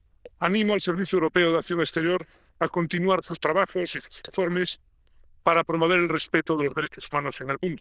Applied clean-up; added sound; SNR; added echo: neural diffusion model UNIVERSE++.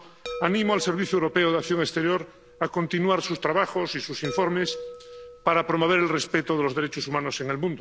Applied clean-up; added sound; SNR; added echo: none; Chime; 16 dB; none.